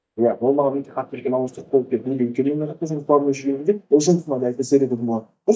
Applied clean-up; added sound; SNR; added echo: neural mask model DeepFilterNet 3.